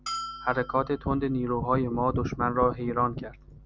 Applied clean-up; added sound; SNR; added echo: none; Bell; 13 dB; none.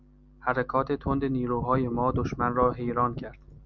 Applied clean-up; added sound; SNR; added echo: none; none; none; none.